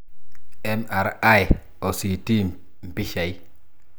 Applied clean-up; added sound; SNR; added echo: none; none; none; none.